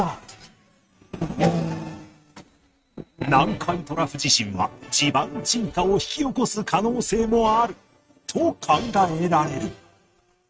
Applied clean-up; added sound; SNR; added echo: neural mask model RNNoise.